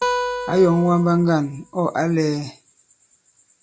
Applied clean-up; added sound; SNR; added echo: none; Acoustic guitar; 7 dB; none.